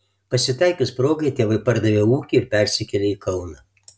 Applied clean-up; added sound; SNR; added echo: none; none; none; none.